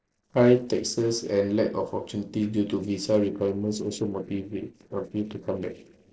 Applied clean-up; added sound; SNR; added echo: neural separator model SepFormer DNS4.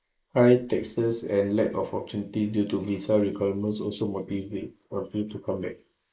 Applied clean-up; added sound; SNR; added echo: neural mask model Resemble Enhance denoiser.